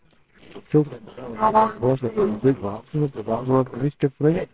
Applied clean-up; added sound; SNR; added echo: neural separator model SepFormer WHAMR!.